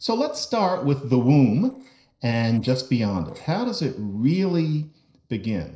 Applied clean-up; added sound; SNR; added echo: neural separator model SepFormer DNS4.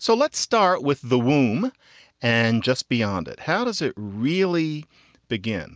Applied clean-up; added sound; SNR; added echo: none; none; none; none.